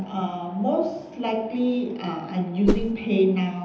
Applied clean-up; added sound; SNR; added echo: none; Whoosh, swoosh, swish; 0 dB; reverberation time 0.9 s.